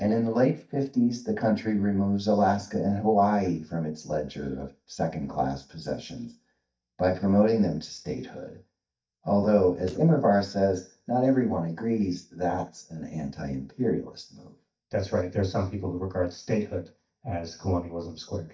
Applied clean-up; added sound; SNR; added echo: neural mask model DeepFilterNet 3.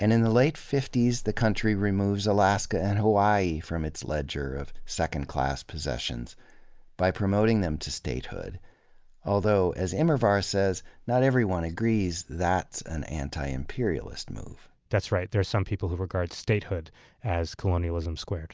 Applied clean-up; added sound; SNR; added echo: none; none; none; none.